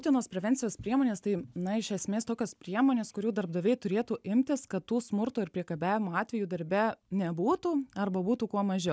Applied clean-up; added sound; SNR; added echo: none; none; none; none.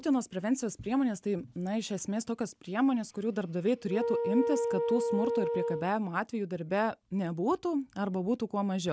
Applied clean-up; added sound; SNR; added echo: none; Wind instrument, woodwind instrument; 1 dB; none.